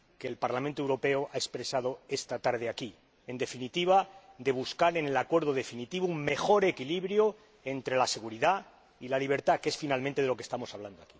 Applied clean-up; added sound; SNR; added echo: none; none; none; none.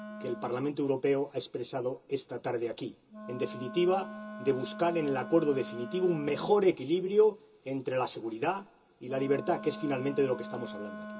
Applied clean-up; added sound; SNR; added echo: none; Wind instrument, woodwind instrument; 14 dB; reverberation time 0.2 s.